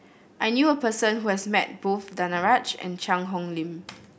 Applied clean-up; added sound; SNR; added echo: none; none; none; none.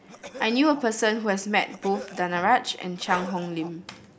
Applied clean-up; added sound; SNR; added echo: none; Cough + Breathing; 16 dB; none.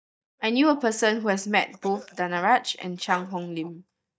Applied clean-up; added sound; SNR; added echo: neural mask model DeepFilterNet 3.